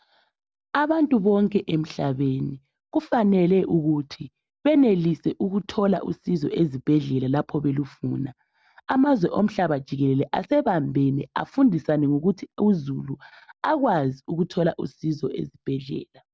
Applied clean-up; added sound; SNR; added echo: none; none; none; none.